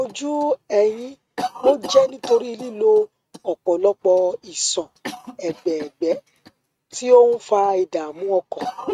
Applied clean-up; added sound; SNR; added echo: neural mask model RNNoise.